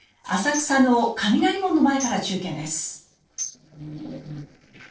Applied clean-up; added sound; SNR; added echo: neural separator model SepFormer DNS4.